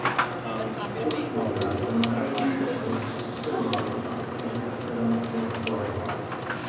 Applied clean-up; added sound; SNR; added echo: none; Sink (filling or washing) / Water tap, faucet / Water; 0 dB; reverberation time 2.2 s.